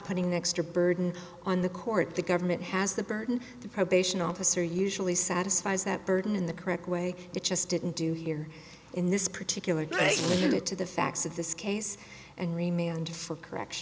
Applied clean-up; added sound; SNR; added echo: none; Sneeze; 1 dB; none.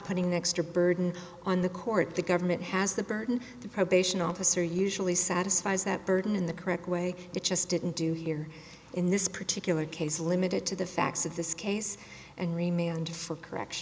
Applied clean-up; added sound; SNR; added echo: none; none; none; none.